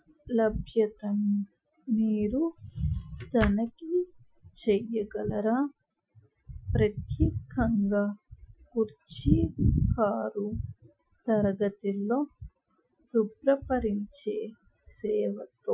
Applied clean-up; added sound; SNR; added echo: classical method Wiener filter.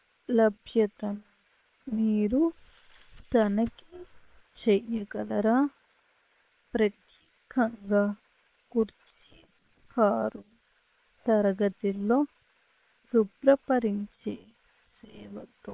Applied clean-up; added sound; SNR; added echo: neural separator model SepFormer WHAM!.